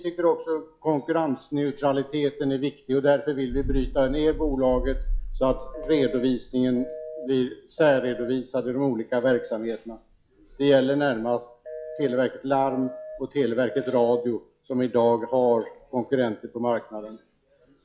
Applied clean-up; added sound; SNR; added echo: classical method log-MMSE.